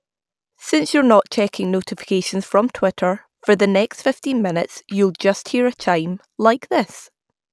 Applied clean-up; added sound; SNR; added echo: none; none; none; none.